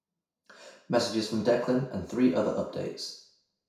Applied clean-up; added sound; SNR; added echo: none; none; none; reverberation time 0.5 s.